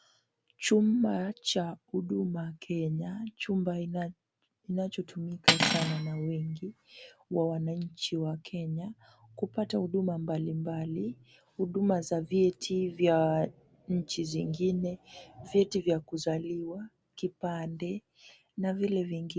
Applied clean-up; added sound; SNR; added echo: none; Cutlery, silverware; 0 dB; none.